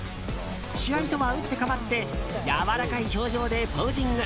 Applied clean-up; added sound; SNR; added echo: none; Wind; 12 dB; none.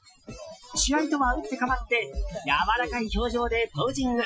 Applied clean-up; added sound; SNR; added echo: classical method Wiener filter.